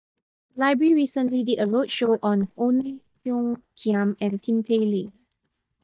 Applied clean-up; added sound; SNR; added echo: neural mask model DeepFilterNet 3.